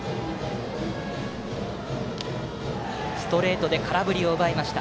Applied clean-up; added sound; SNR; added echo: none; Dog; 18 dB; none.